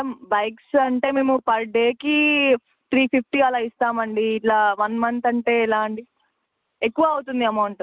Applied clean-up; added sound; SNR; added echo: none; none; none; none.